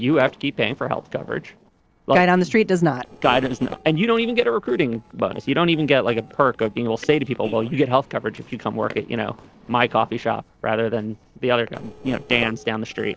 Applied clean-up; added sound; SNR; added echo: neural separator model SepFormer DNS4.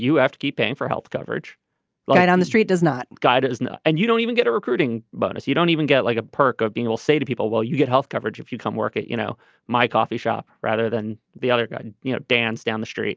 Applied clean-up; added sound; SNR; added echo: none; none; none; none.